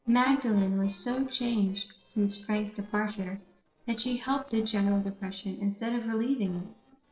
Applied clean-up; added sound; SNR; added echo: neural separator model SepFormer DNS4.